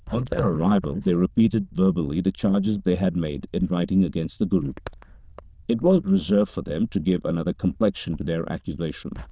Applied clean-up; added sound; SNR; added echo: neural diffusion model UNIVERSE++.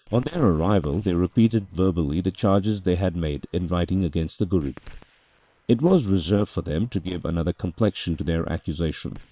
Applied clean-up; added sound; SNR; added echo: neural separator model SepFormer WHAM!.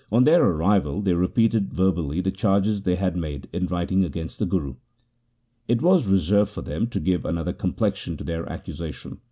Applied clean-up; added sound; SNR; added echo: none; none; none; none.